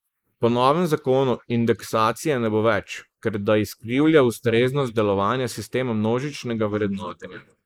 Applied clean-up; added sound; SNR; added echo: neural mask model Resemble Enhance denoiser.